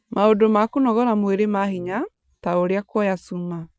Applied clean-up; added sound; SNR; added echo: none; none; none; none.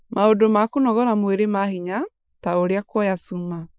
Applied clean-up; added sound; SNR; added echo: neural mask model Resemble Enhance denoiser.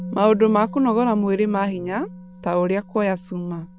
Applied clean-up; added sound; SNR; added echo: none; Musical instrument; 15 dB; none.